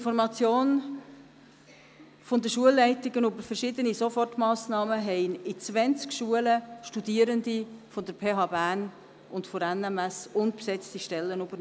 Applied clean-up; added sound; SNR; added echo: none; none; none; none.